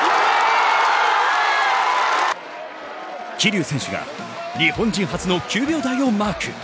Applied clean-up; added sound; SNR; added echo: none; none; none; none.